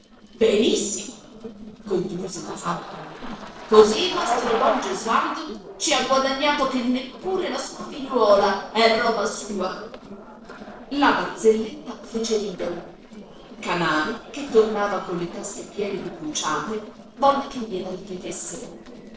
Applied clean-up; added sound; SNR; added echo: neural separator model SepFormer DNS4.